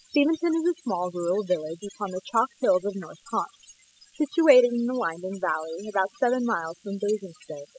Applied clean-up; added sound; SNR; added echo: classical method spectral subtraction.